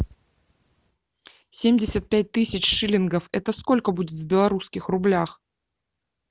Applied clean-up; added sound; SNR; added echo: none; none; none; none.